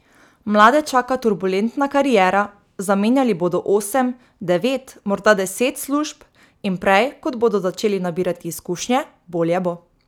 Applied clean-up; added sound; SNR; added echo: none; none; none; none.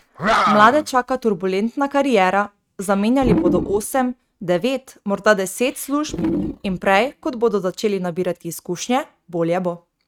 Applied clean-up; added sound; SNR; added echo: neural mask model RNNoise.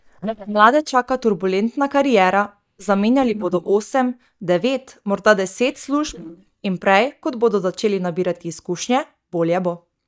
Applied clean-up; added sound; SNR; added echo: neural mask model DeepFilterNet 3.